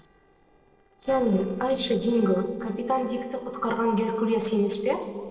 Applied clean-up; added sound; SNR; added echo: neural separator model SepFormer DNS4.